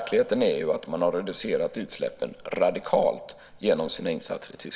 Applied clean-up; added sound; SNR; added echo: none; none; none; none.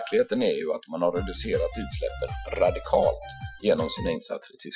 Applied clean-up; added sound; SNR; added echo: classical method Wiener filter.